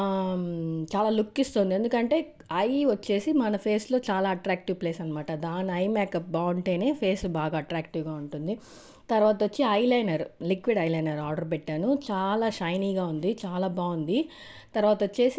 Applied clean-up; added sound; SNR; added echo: none; none; none; none.